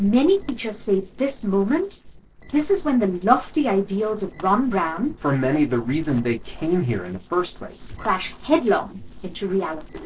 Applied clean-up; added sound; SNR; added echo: neural separator model SepFormer DNS4.